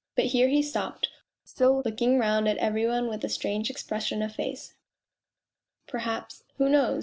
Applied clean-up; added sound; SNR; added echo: none; none; none; none.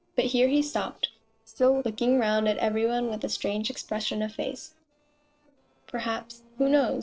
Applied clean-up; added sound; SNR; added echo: neural separator model SepFormer DNS4.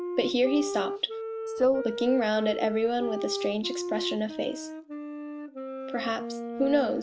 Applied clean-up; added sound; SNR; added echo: none; Wind instrument, woodwind instrument; 6 dB; none.